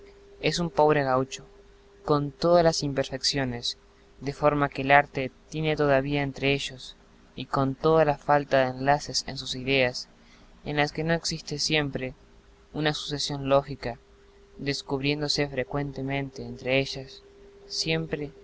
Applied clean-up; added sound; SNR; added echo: none; none; none; none.